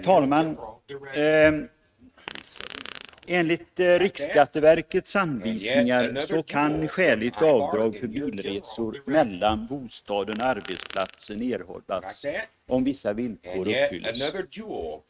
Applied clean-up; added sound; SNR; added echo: neural mask model RNNoise.